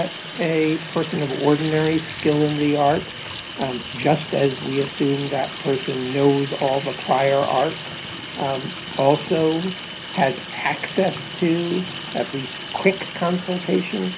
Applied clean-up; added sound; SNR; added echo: none; Sink (filling or washing) / Water tap, faucet; 11 dB; reverberation time 0.4 s.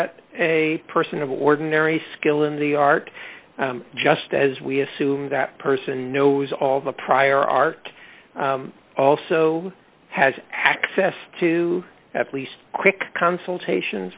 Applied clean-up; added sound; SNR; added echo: none; none; none; none.